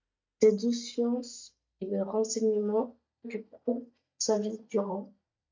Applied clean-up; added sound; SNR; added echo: neural mask model DeepFilterNet 3.